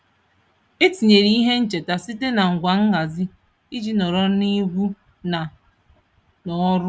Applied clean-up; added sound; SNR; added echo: none; none; none; none.